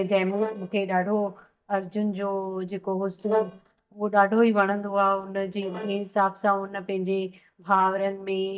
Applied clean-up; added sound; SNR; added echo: neural mask model DeepFilterNet 3.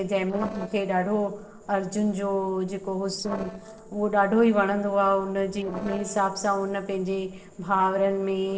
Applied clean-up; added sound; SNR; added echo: neural separator model SepFormer DNS4.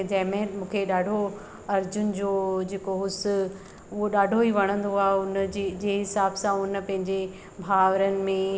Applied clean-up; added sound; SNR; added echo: none; none; none; none.